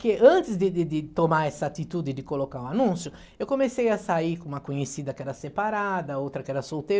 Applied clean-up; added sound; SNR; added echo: none; none; none; none.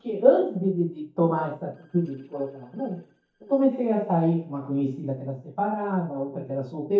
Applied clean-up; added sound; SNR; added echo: neural mask model DeepFilterNet 3.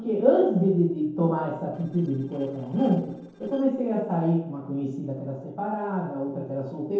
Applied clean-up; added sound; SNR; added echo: neural separator model SepFormer DNS4.